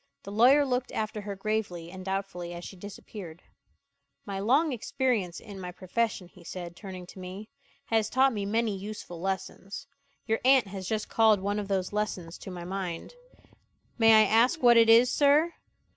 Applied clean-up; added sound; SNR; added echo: none; none; none; none.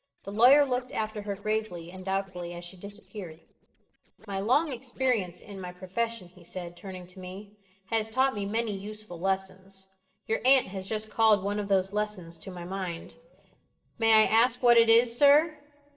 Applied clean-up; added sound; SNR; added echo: neural separator model SepFormer DNS4.